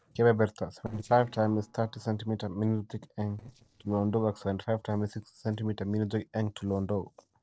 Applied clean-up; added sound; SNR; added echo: neural separator model SepFormer DNS4.